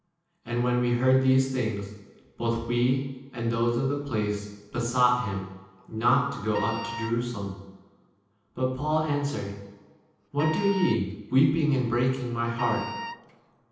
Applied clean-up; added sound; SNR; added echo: none; Wind instrument, woodwind instrument; 10 dB; reverberation time 0.9 s.